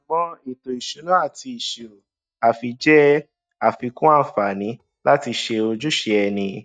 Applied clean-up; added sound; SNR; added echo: neural mask model DeepFilterNet 3.